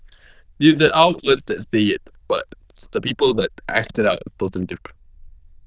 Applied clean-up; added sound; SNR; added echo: neural diffusion model UNIVERSE++.